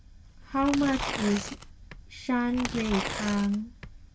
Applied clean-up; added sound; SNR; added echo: none; Tearing; 8 dB; reverberation time 0.2 s.